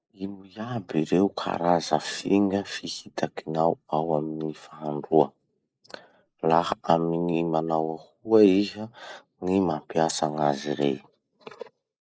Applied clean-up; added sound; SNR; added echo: neural mask model Resemble Enhance denoiser.